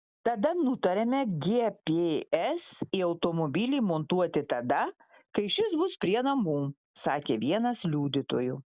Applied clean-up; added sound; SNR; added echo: none; none; none; none.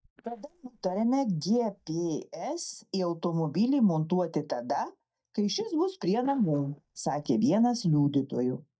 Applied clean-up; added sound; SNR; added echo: neural mask model DeepFilterNet 3.